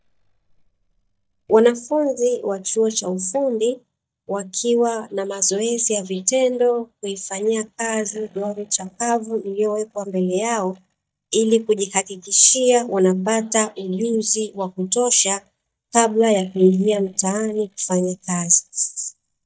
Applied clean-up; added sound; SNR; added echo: neural mask model DeepFilterNet 3.